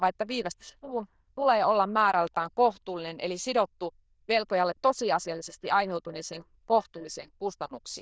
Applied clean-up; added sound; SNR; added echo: neural diffusion model UNIVERSE++.